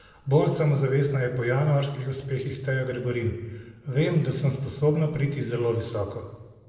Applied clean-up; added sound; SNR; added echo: none; none; none; reverberation time 1.1 s.